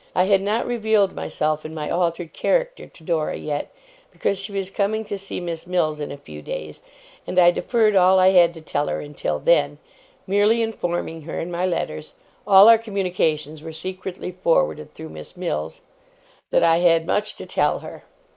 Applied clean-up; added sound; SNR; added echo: neural mask model Resemble Enhance denoiser.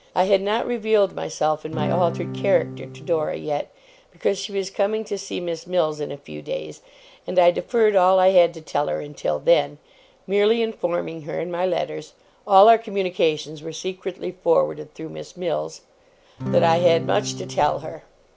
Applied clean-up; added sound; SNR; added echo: none; Acoustic guitar / Strum; 7 dB; none.